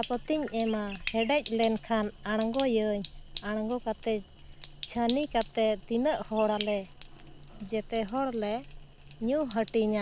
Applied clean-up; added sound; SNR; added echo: none; Sink (filling or washing); 11 dB; none.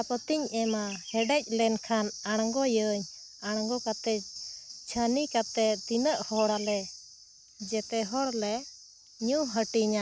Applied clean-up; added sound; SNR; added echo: none; none; none; none.